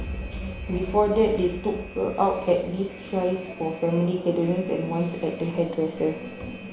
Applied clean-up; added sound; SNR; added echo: none; Alarm; 13 dB; none.